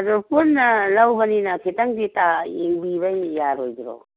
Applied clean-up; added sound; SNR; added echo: none; none; none; none.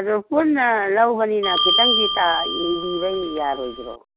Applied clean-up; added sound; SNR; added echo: none; Bell; 1 dB; none.